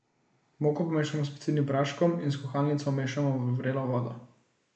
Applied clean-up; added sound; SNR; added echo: neural mask model Resemble Enhance denoiser.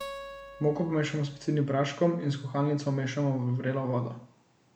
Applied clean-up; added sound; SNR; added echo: none; Acoustic guitar; 17 dB; none.